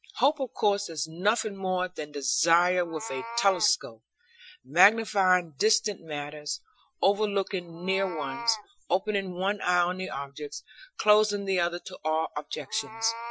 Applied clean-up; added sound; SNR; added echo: classical method Wiener filter.